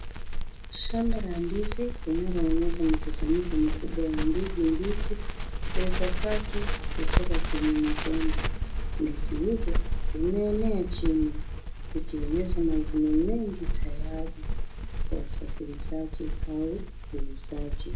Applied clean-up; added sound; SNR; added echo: none; Crackle; -3 dB; reverberation time 0.3 s.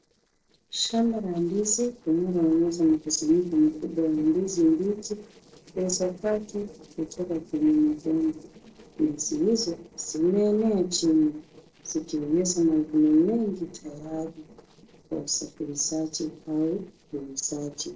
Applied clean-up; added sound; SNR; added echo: neural separator model SepFormer DNS4.